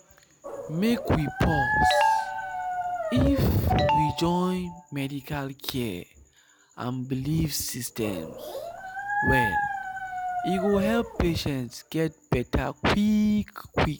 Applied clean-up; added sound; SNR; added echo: none; Dog; 3 dB; none.